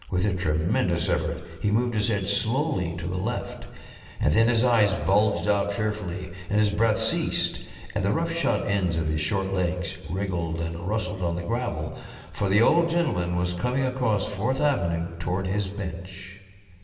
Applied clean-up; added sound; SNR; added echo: none; none; none; reverberation time 2.6 s.